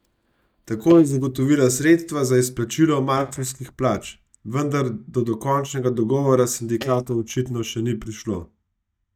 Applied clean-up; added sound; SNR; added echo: neural mask model DeepFilterNet 3.